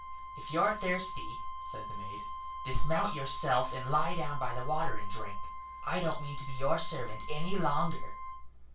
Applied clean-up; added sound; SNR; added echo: none; Wind instrument, woodwind instrument; 12 dB; reverberation time 0.2 s.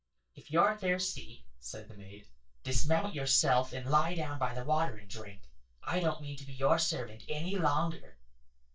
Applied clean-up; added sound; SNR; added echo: neural mask model DeepFilterNet 3.